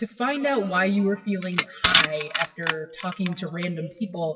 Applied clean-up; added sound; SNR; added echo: classical method WPE with log-MMSE.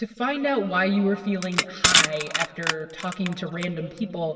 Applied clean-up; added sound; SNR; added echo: none; Crushing; 0 dB; reverberation time 2.0 s.